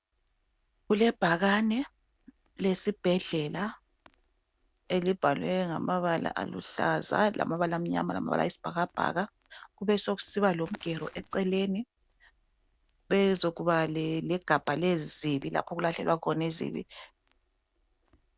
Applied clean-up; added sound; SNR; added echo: neural separator model SepFormer DNS4.